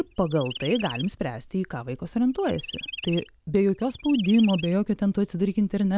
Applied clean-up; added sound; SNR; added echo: none; Chirp, tweet; 14 dB; none.